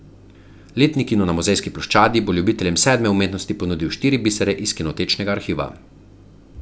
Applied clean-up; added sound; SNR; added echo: none; none; none; none.